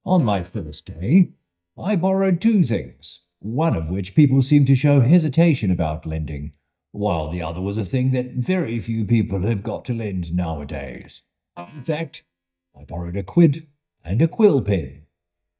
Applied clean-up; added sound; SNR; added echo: neural mask model DeepFilterNet 3.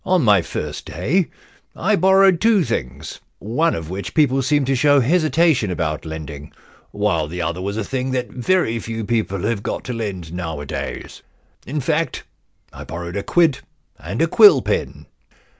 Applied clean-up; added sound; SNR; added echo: none; none; none; none.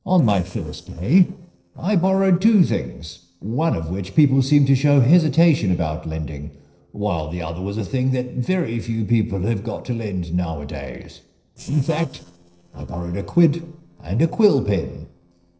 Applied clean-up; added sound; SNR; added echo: neural separator model SepFormer DNS4.